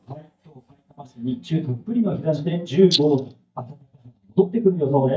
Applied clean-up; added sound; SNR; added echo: neural mask model DeepFilterNet 3.